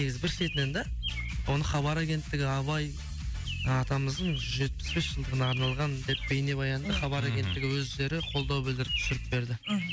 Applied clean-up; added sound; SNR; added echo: none; Chirp, tweet; 11 dB; none.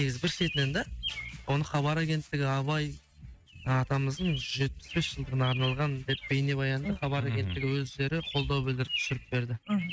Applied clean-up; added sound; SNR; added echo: neural mask model RNNoise.